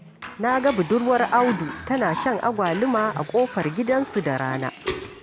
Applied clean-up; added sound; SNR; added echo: none; Cough; 11 dB; none.